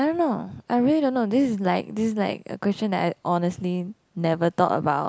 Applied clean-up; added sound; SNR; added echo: none; none; none; none.